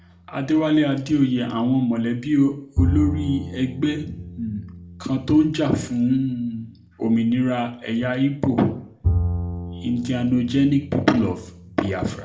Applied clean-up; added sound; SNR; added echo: none; Bowed string instrument; 8 dB; reverberation time 0.4 s.